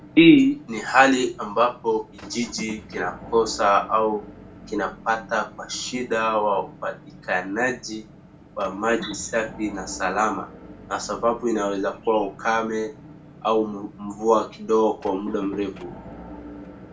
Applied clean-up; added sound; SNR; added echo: none; Motor vehicle (road) / Engine; 18 dB; reverberation time 0.3 s.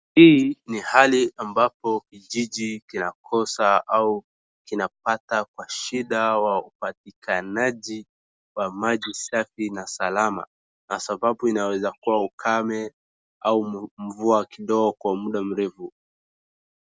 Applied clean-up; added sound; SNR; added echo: none; none; none; none.